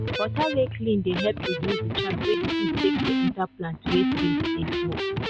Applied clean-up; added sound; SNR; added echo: none; Electric guitar; -1 dB; none.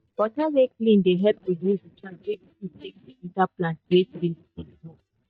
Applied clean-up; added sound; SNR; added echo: neural mask model DeepFilterNet 3.